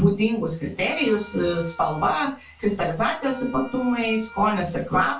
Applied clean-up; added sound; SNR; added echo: none; Wind instrument, woodwind instrument; 20 dB; reverberation time 0.2 s.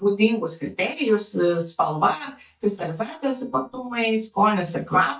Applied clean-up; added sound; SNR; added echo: neural mask model DeepFilterNet 3.